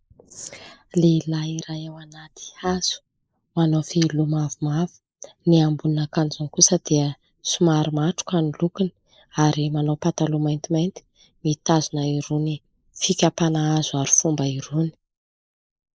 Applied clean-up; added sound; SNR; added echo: neural mask model Resemble Enhance denoiser.